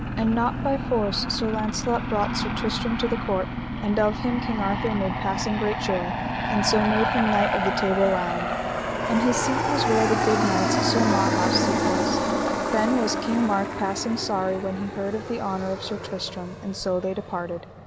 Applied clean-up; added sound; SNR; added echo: none; Aircraft; 0 dB; none.